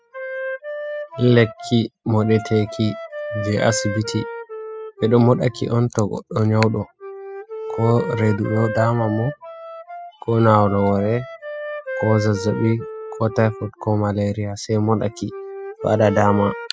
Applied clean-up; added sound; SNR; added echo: classical method spectral subtraction.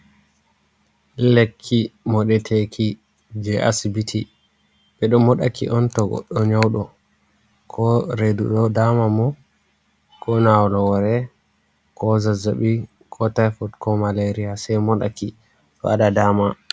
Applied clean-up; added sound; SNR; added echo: none; none; none; none.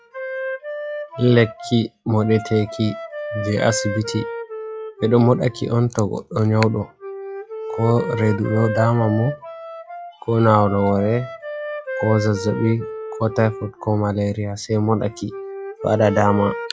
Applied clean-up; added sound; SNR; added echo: classical method log-MMSE.